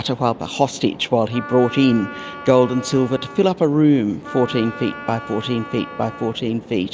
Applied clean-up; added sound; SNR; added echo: none; Wind instrument, woodwind instrument; 16 dB; none.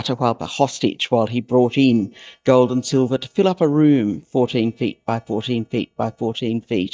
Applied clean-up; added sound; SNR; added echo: neural mask model DeepFilterNet 3.